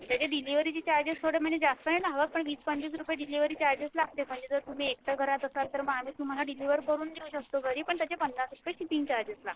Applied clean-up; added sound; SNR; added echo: neural separator model SepFormer DNS4.